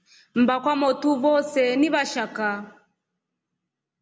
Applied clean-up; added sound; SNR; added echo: none; none; none; none.